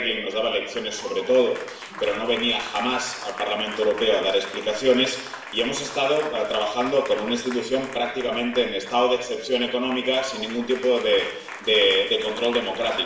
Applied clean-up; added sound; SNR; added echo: none; Applause; 15 dB; reverberation time 0.7 s.